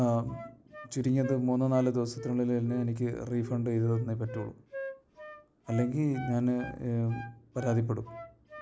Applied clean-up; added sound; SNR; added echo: none; Wind instrument, woodwind instrument; 15 dB; none.